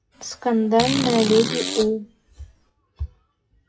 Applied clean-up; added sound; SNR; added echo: classical method WPE with log-MMSE.